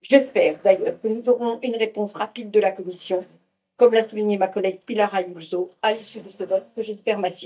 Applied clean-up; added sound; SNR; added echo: neural mask model DeepFilterNet 3.